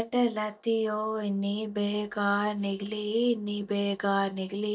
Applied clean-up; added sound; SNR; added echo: neural mask model DeepFilterNet 3.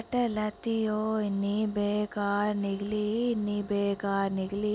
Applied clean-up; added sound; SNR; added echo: none; none; none; none.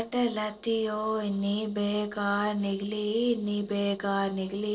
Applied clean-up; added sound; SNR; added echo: neural separator model SepFormer DNS4.